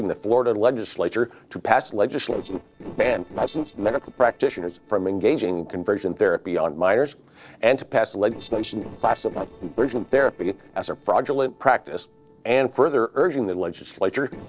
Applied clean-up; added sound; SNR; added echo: neural separator model SepFormer DNS4.